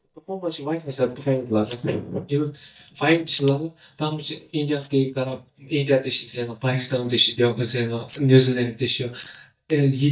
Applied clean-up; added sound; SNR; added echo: neural mask model DeepFilterNet 3.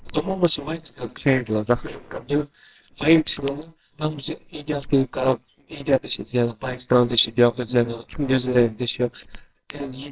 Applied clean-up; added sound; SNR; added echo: neural separator model SepFormer WHAMR!.